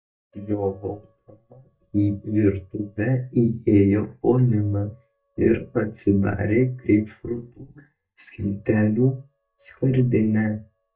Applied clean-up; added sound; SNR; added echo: neural mask model DeepFilterNet 3.